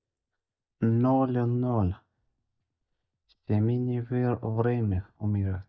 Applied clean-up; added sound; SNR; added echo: neural mask model DeepFilterNet 3.